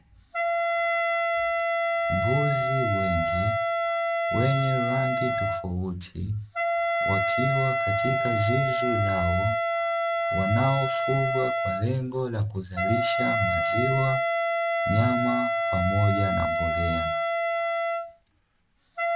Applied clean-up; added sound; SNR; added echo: none; Wind instrument, woodwind instrument; -3 dB; none.